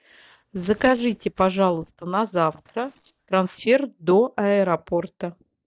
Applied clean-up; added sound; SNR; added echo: neural mask model DeepFilterNet 3.